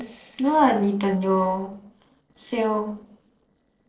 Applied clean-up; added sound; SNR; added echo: neural separator model SepFormer DNS4.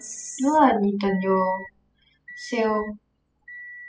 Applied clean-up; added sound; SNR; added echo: classical method spectral subtraction.